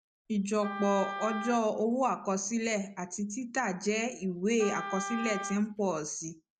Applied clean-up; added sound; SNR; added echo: none; Wind instrument, woodwind instrument; 9 dB; none.